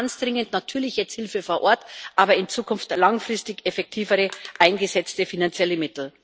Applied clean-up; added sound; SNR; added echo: neural separator model SepFormer DNS4.